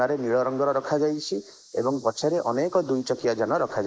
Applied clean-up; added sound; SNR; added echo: neural mask model Resemble Enhance denoiser.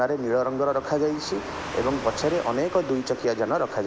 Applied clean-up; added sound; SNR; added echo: none; Car passing by / Truck; 13 dB; none.